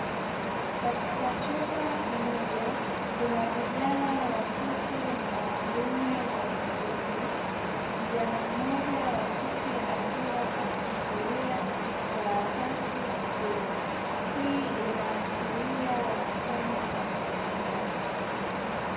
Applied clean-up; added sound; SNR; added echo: none; Wind; -4 dB; reverberation time 1.1 s.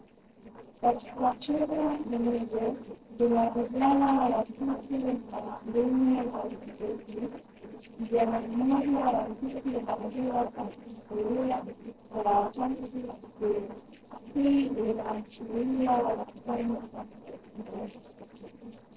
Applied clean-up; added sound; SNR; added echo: neural separator model SepFormer DNS4.